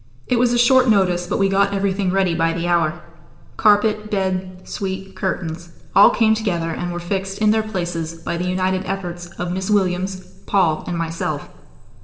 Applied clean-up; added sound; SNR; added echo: none; none; none; reverberation time 1.1 s.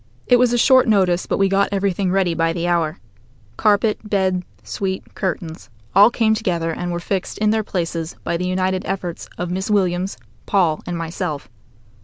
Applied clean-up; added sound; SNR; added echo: none; none; none; none.